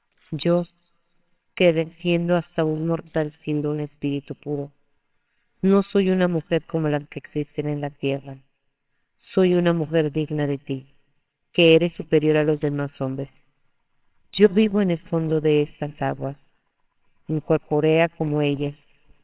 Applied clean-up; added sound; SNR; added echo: neural separator model SepFormer WHAMR!.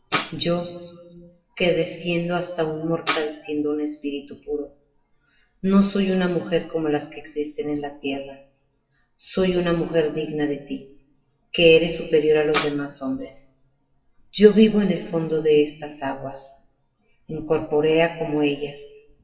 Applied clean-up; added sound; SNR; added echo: classical method WPE with log-MMSE.